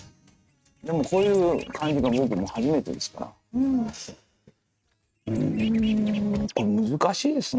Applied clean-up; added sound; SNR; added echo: neural mask model RNNoise.